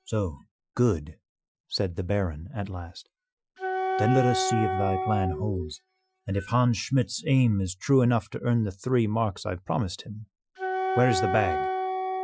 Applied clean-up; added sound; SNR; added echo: classical method Wiener filter.